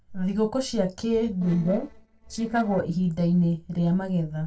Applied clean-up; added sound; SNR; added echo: neural separator model SepFormer DNS4.